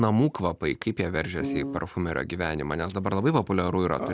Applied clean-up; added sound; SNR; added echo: none; Piano; 4 dB; none.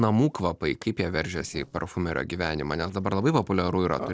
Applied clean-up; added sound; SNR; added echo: neural separator model SepFormer DNS4.